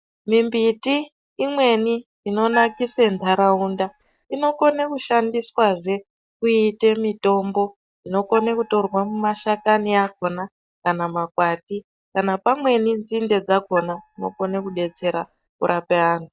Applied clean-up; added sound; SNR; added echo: neural mask model DeepFilterNet 3.